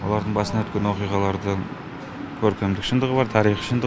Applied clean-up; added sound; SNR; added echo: none; Keyboard (musical); 19 dB; none.